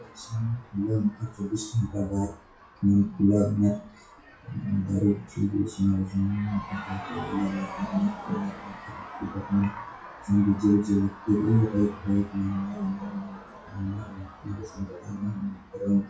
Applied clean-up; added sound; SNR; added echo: classical method WPE with log-MMSE.